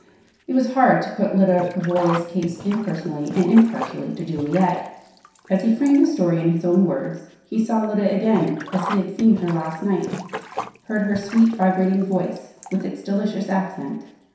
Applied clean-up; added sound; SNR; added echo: none; Sink (filling or washing); 15 dB; reverberation time 0.7 s.